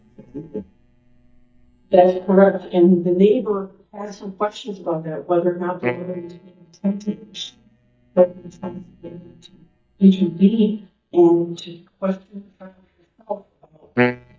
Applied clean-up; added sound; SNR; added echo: neural mask model DeepFilterNet 3.